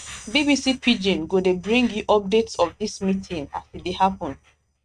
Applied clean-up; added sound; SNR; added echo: neural mask model RNNoise.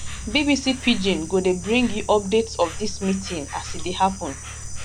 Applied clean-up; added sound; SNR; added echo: none; Insect; 9 dB; none.